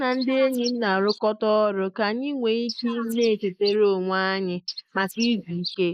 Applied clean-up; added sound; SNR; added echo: neural mask model Resemble Enhance denoiser.